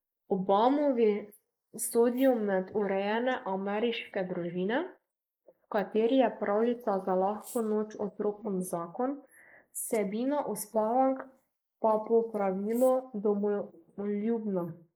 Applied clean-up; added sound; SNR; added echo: neural mask model Resemble Enhance denoiser.